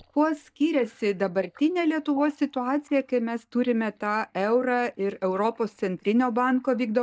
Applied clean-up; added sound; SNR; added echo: neural mask model DeepFilterNet 3.